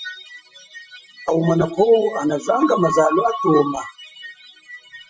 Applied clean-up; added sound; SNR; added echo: classical method Wiener filter.